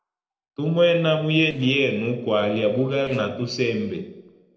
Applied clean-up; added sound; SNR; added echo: neural separator model SepFormer DNS4.